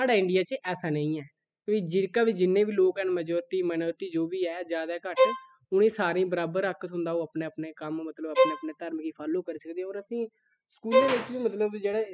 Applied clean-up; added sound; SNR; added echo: classical method spectral subtraction.